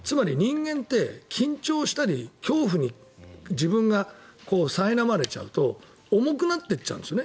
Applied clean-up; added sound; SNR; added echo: none; none; none; none.